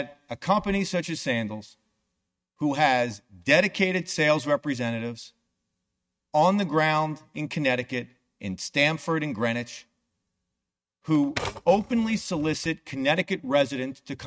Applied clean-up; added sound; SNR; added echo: neural mask model RNNoise.